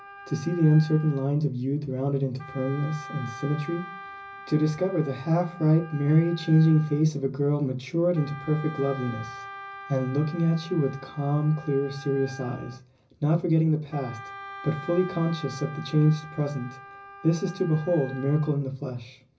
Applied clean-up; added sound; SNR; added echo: none; Wind instrument, woodwind instrument; 17 dB; reverberation time 0.4 s.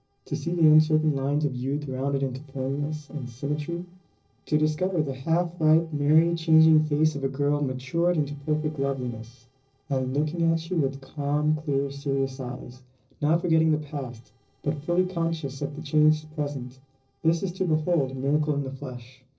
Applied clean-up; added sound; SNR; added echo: neural separator model SepFormer DNS4.